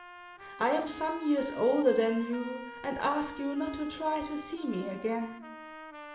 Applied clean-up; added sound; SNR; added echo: none; Trumpet; 15 dB; reverberation time 0.7 s.